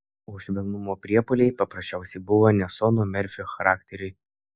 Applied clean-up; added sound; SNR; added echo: none; none; none; none.